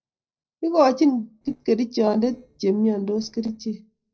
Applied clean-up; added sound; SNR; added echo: neural separator model SepFormer DNS4.